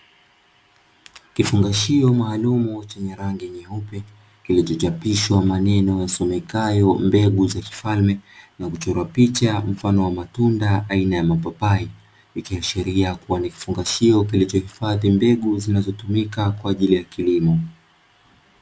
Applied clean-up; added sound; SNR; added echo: none; none; none; none.